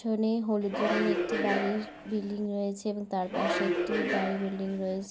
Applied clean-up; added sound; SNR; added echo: none; Subway, metro, underground; 1 dB; none.